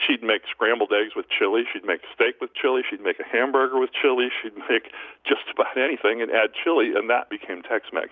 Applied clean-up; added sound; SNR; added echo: none; none; none; none.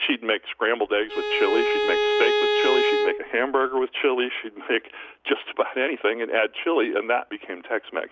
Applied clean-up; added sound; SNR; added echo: none; Bowed string instrument; -2 dB; none.